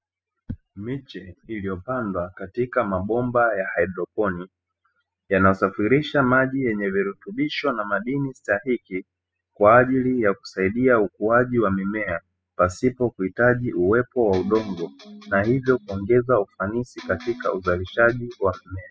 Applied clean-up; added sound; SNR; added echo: classical method spectral subtraction.